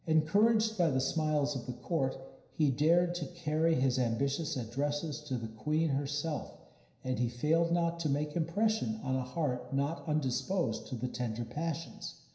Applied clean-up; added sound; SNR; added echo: none; none; none; reverberation time 0.9 s.